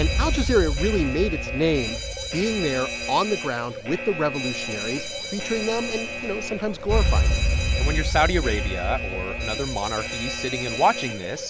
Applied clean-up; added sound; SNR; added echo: none; Alarm; 0 dB; none.